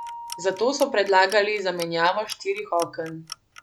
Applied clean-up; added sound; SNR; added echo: none; Mallet percussion + Clock; 17 dB; none.